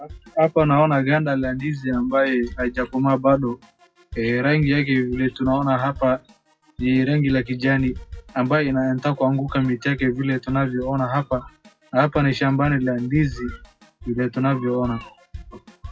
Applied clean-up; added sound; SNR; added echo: classical method WPE with log-MMSE.